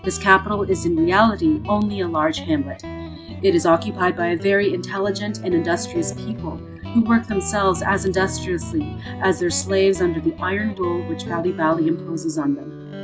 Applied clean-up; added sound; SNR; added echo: none; Guitar; 10 dB; none.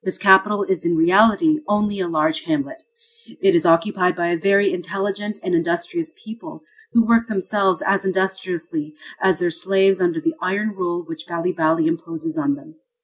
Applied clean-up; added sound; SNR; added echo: none; none; none; none.